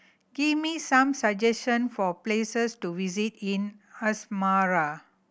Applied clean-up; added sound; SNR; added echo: none; none; none; none.